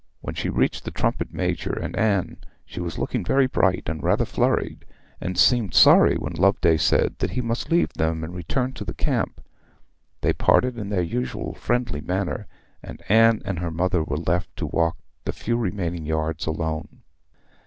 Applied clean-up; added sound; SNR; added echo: none; none; none; none.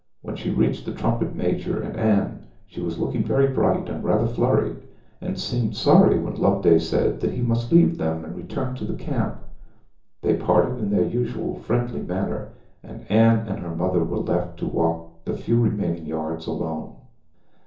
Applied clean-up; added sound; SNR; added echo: none; none; none; reverberation time 0.6 s.